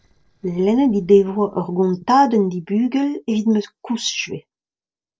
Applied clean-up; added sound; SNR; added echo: neural separator model SepFormer DNS4.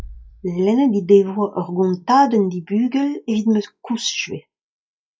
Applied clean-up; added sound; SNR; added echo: classical method log-MMSE.